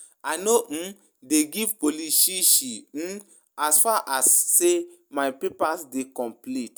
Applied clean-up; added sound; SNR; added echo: none; none; none; none.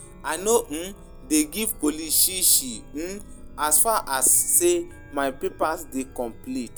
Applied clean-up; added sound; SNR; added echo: none; Chime; 18 dB; none.